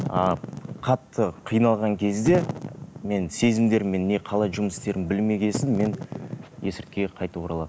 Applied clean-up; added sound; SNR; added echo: none; Wind / Fire; 11 dB; none.